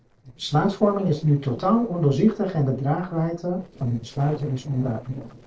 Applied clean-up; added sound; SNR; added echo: neural separator model SepFormer DNS4.